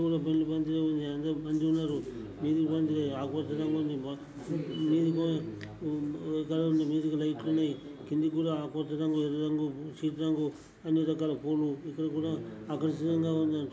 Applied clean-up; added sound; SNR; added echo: none; none; none; none.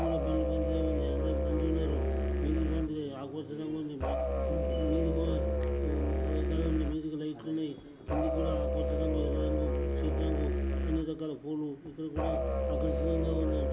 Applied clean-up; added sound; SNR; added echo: none; Musical instrument; -4 dB; none.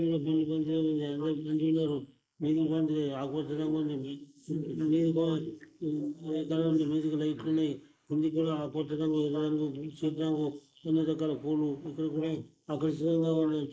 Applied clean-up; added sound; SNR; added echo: neural mask model Resemble Enhance denoiser.